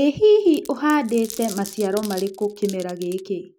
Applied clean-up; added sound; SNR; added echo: none; Glass; 19 dB; none.